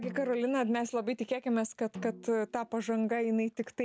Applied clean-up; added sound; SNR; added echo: none; Snare drum; 18 dB; none.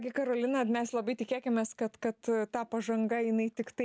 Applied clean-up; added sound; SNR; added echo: none; none; none; none.